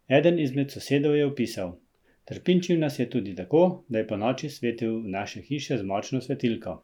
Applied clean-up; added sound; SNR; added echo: none; none; none; none.